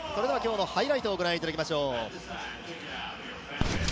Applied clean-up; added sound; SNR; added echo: none; none; none; none.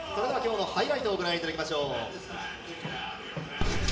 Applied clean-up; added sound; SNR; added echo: none; Walk, footsteps; 16 dB; reverberation time 0.8 s.